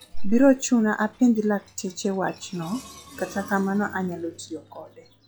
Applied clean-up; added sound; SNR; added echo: classical method log-MMSE.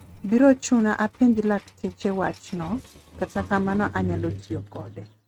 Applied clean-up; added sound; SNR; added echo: neural mask model RNNoise.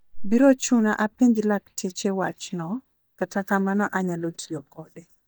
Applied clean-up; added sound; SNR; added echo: neural mask model DeepFilterNet 3.